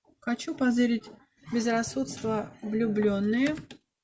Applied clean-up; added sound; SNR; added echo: none; none; none; none.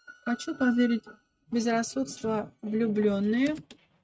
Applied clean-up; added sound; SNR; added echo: neural mask model RNNoise.